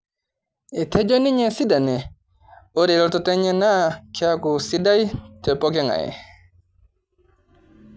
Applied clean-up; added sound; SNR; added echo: none; none; none; none.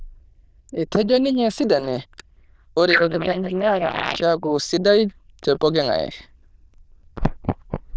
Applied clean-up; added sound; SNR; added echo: neural diffusion model UNIVERSE++.